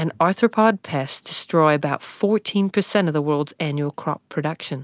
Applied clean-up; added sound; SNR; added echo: none; none; none; none.